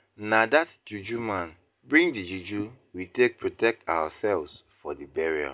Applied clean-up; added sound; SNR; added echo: none; none; none; none.